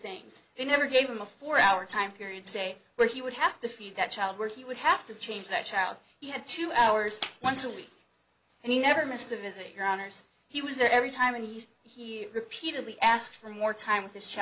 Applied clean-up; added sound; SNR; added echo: none; none; none; none.